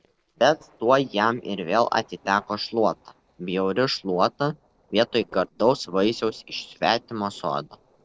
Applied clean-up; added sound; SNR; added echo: neural separator model SepFormer DNS4.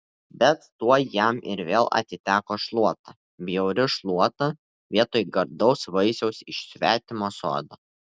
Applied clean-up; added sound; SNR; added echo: none; none; none; none.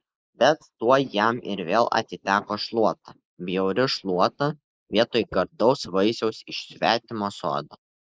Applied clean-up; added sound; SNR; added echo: neural mask model Resemble Enhance denoiser.